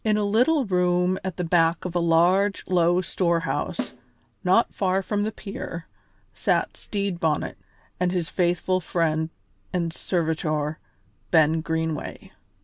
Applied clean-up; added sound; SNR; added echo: none; Snare drum; 13 dB; none.